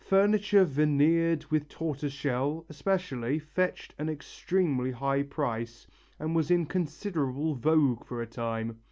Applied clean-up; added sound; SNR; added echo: none; none; none; none.